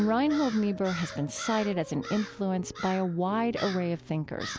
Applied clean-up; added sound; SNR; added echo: none; Crow; 14 dB; none.